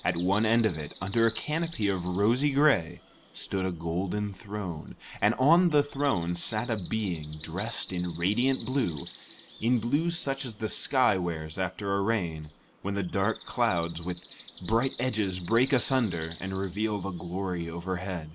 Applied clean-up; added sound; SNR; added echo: none; Bird; 13 dB; none.